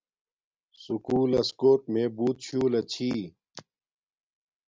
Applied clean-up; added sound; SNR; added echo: none; none; none; none.